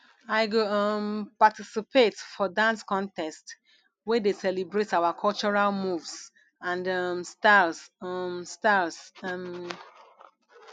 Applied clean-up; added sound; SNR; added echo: none; none; none; none.